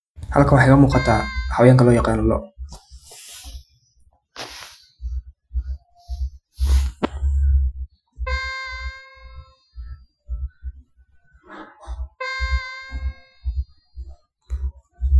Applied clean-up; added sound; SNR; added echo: classical method Wiener filter.